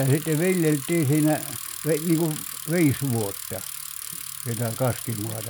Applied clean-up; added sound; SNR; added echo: none; Bicycle; 10 dB; none.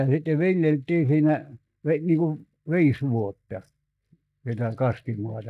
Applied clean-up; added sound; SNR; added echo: neural mask model DeepFilterNet 3.